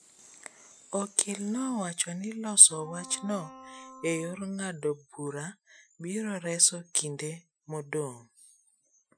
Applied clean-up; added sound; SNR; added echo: classical method Wiener filter.